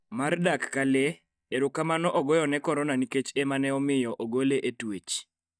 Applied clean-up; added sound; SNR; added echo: neural mask model DeepFilterNet 3.